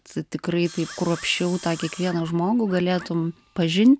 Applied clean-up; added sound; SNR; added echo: none; Sawing + Bird; 20 dB; none.